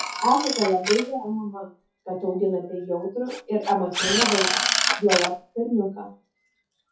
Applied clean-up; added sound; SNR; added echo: classical method WPE with log-MMSE.